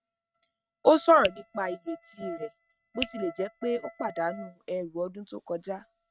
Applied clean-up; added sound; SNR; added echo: neural mask model RNNoise.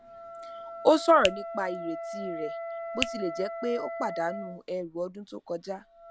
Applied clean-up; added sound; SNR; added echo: none; Wind instrument, woodwind instrument + Finger snapping; 8 dB; none.